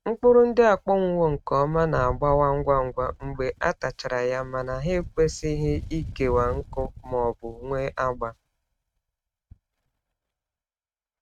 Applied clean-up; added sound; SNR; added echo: neural mask model RNNoise.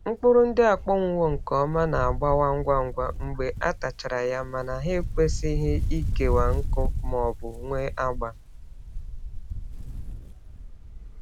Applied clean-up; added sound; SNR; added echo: none; Wind; 3 dB; none.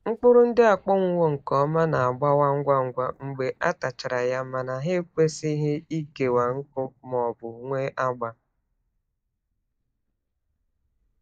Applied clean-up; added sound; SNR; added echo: neural mask model DeepFilterNet 3.